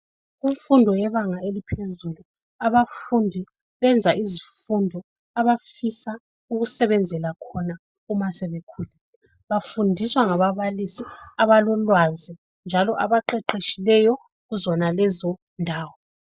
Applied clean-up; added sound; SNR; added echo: neural mask model DeepFilterNet 3.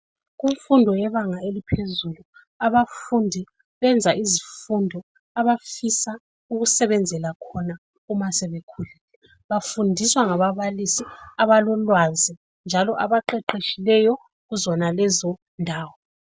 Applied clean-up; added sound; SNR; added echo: none; Bowed string instrument; 16 dB; none.